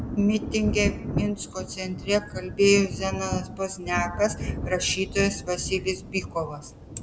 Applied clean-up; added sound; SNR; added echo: none; Thunder; 7 dB; none.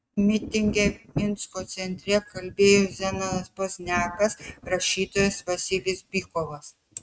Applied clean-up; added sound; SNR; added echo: neural mask model RNNoise.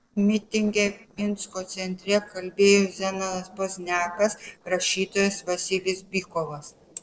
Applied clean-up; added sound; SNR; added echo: neural separator model SepFormer DNS4.